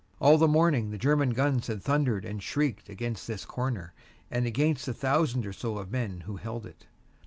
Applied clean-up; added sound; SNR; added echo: none; none; none; none.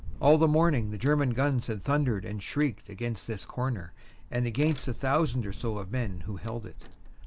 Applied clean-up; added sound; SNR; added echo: none; Crack; 9 dB; none.